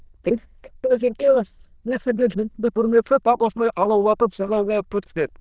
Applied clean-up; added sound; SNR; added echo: neural diffusion model UNIVERSE++.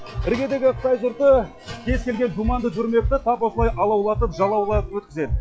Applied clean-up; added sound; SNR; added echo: classical method log-MMSE.